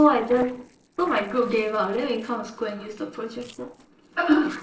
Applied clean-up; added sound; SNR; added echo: neural separator model SepFormer DNS4.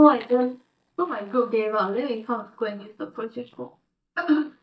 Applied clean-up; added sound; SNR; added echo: neural mask model DeepFilterNet 3.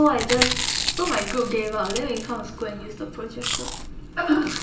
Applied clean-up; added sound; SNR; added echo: none; Chewing, mastication; 4 dB; reverberation time 0.2 s.